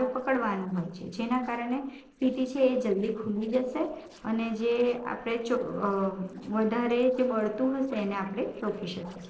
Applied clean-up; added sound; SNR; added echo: neural separator model SepFormer DNS4.